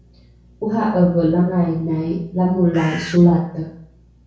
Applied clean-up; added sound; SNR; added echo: none; Bird; 12 dB; reverberation time 0.6 s.